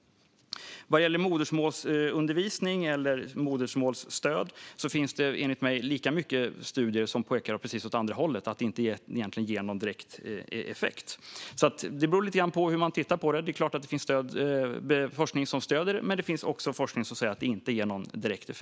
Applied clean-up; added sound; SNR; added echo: none; none; none; none.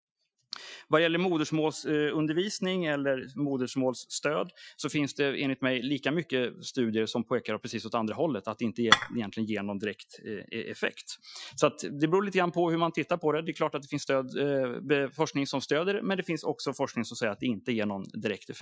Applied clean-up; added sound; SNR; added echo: classical method Wiener filter.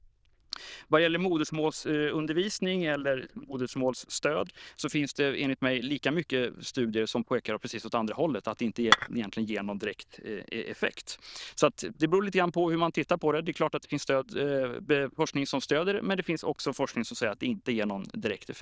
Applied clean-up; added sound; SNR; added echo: neural diffusion model UNIVERSE++.